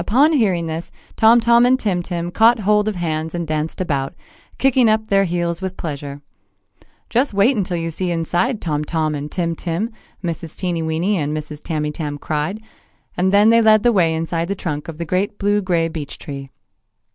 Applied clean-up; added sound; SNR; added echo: none; none; none; none.